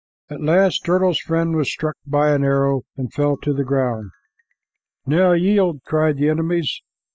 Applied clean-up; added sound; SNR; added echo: neural mask model DeepFilterNet 3.